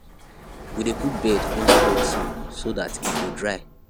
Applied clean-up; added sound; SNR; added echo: none; Sliding door / Slam; -3 dB; none.